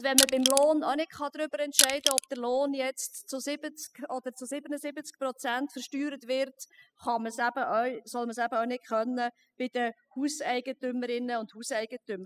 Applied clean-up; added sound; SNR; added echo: classical method spectral subtraction.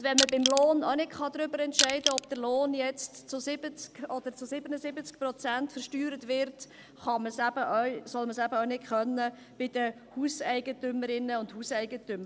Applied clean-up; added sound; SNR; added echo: none; Crushing; -3 dB; none.